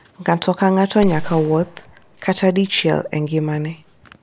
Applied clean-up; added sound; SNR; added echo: none; Gunshot, gunfire; 12 dB; none.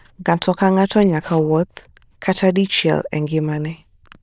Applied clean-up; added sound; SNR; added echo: neural diffusion model UNIVERSE++.